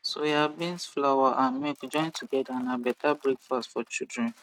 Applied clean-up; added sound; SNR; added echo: neural mask model RNNoise.